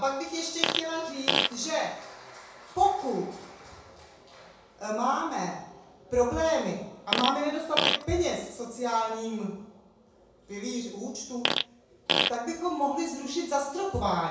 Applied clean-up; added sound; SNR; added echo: none; Fart; -2 dB; reverberation time 0.6 s.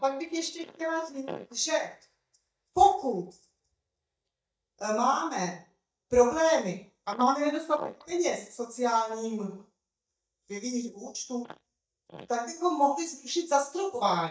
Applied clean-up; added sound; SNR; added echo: neural mask model DeepFilterNet 3.